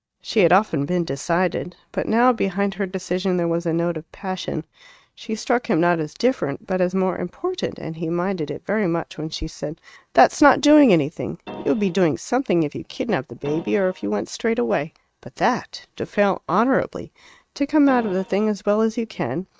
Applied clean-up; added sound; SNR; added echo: neural mask model RNNoise.